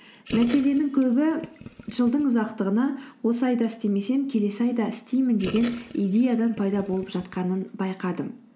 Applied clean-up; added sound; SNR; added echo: none; Gurgling; 16 dB; none.